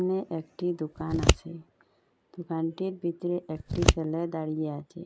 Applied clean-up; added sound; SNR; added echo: none; Scissors; -4 dB; none.